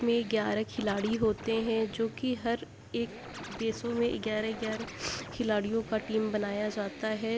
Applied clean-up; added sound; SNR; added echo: none; Accelerating, revving, vroom + Scratching (performance technique); 14 dB; none.